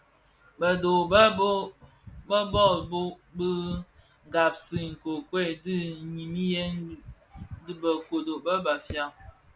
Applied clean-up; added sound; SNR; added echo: none; none; none; none.